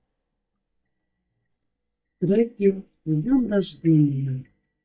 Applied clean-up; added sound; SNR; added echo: neural mask model DeepFilterNet 3.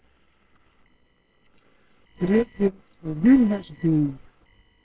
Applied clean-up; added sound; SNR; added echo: neural separator model SepFormer WHAMR!.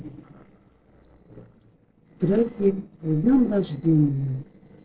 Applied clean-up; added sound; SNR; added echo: neural separator model SepFormer DNS4.